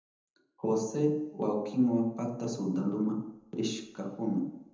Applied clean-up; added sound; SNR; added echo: none; none; none; reverberation time 0.9 s.